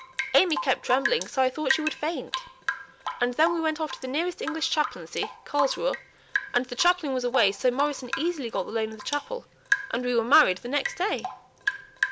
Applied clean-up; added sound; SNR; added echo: none; Drip / Rain; 7 dB; none.